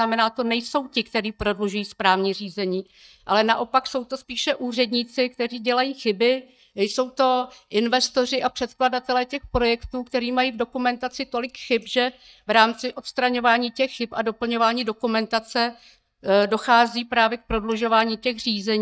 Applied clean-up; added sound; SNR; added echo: neural mask model DeepFilterNet 3.